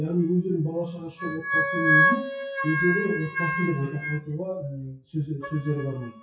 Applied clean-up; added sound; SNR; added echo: classical method WPE with log-MMSE.